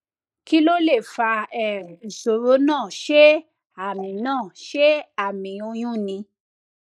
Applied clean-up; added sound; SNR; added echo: neural mask model Resemble Enhance denoiser.